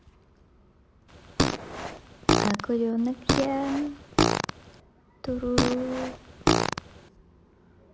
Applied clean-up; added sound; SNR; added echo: none; Fart; -4 dB; none.